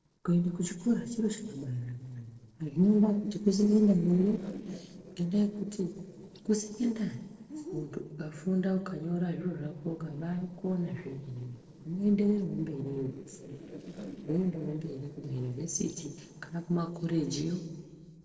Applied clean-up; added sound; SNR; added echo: neural separator model SepFormer DNS4.